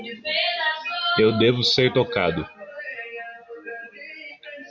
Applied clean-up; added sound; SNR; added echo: none; none; none; none.